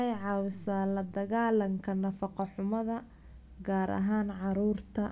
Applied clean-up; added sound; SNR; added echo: none; none; none; none.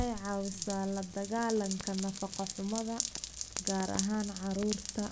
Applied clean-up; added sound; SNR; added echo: none; Rain; -2 dB; none.